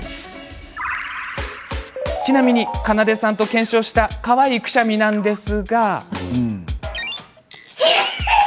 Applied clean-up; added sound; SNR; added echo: none; none; none; none.